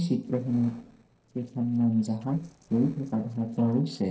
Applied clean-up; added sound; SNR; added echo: neural separator model SepFormer DNS4.